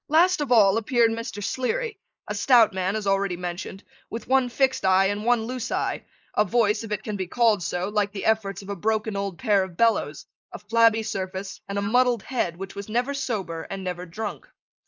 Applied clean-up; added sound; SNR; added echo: neural mask model Resemble Enhance denoiser.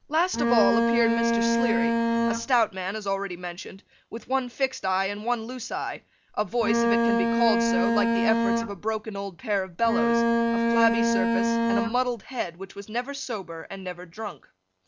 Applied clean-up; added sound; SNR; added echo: none; Bowed string instrument; -5 dB; none.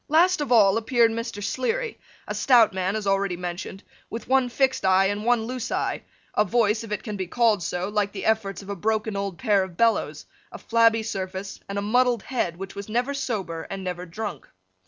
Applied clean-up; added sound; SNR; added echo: none; none; none; none.